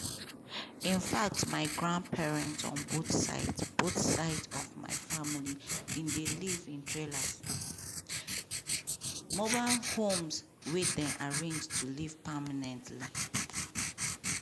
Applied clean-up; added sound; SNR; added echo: neural mask model Resemble Enhance denoiser.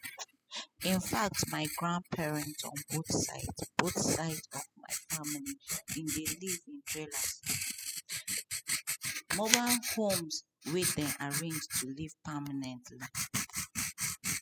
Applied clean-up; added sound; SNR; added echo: classical method spectral subtraction.